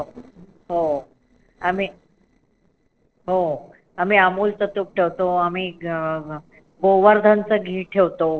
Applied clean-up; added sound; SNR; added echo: neural separator model SepFormer DNS4.